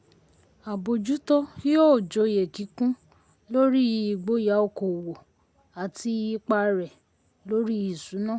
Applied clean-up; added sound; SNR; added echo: none; none; none; none.